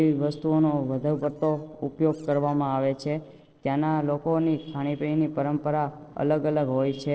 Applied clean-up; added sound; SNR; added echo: neural separator model SepFormer DNS4.